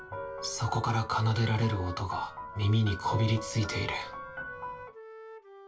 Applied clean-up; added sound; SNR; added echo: none; Wind instrument, woodwind instrument; 18 dB; reverberation time 0.2 s.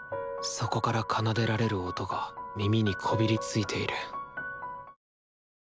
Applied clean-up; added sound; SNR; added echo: none; none; none; none.